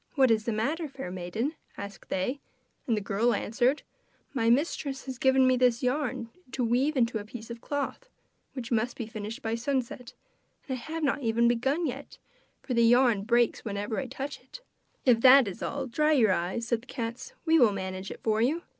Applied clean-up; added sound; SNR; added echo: none; none; none; none.